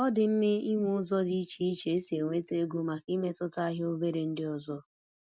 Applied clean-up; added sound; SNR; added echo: none; none; none; none.